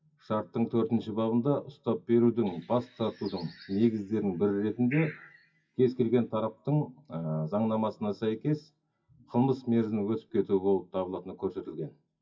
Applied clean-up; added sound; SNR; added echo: classical method WPE with log-MMSE.